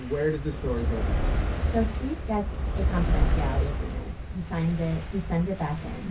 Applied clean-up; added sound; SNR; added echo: none; Fire; -3 dB; reverberation time 0.3 s.